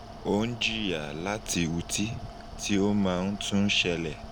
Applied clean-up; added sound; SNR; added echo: none; Mechanical fan; 13 dB; none.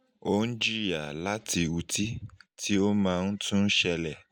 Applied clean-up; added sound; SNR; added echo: none; none; none; none.